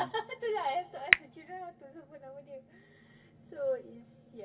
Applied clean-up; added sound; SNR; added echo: none; Finger snapping; -3 dB; reverberation time 0.7 s.